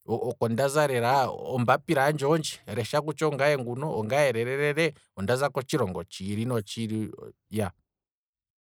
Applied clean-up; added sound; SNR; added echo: neural mask model Resemble Enhance denoiser.